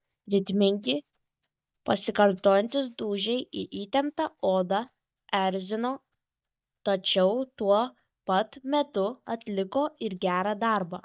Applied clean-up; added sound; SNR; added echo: neural mask model DeepFilterNet 3.